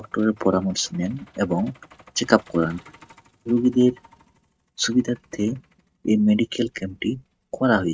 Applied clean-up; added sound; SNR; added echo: neural mask model RNNoise.